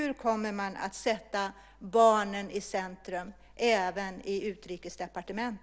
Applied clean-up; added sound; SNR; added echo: none; none; none; none.